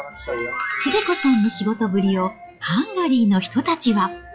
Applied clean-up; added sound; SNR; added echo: classical method log-MMSE.